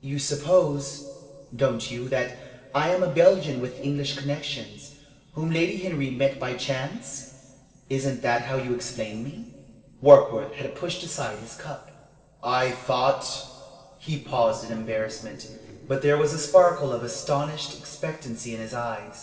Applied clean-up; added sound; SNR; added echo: neural separator model SepFormer DNS4.